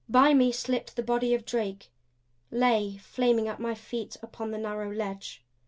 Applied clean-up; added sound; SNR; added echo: none; none; none; none.